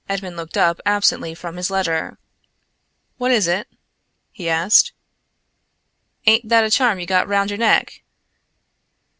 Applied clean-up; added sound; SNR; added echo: none; none; none; none.